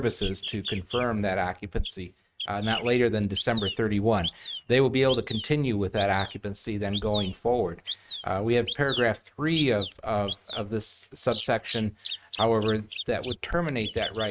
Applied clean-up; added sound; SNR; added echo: neural mask model RNNoise.